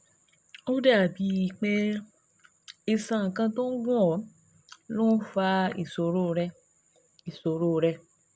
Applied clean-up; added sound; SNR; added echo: none; none; none; none.